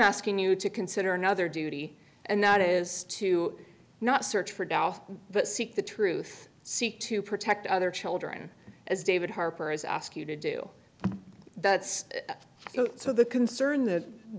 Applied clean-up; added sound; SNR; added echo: none; none; none; none.